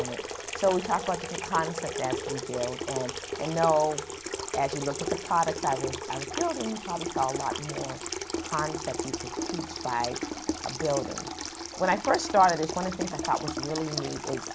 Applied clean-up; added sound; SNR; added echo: none; Sink (filling or washing) / Water tap, faucet; 5 dB; none.